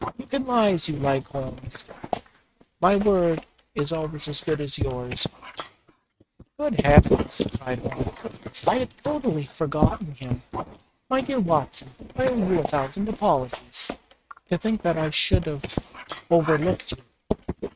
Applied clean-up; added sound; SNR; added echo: neural mask model RNNoise.